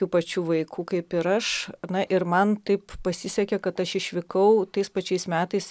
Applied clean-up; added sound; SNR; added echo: none; none; none; none.